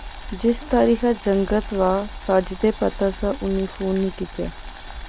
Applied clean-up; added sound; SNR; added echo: none; Boiling; 11 dB; none.